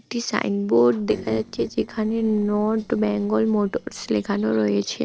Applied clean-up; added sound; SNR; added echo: neural separator model SepFormer DNS4.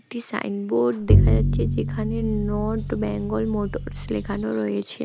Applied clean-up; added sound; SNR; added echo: none; Bowed string instrument; -3 dB; none.